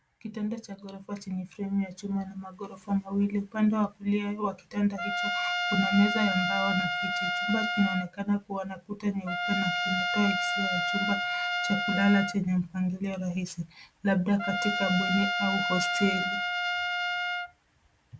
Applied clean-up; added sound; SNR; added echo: none; Trumpet; 0 dB; none.